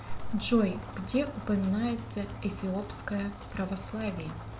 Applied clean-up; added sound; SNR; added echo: none; Rain; 10 dB; reverberation time 0.3 s.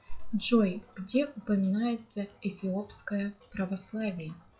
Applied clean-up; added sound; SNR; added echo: classical method WPE with log-MMSE.